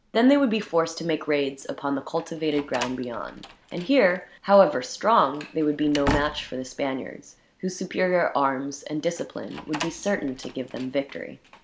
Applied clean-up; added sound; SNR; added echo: none; Slam; 14 dB; none.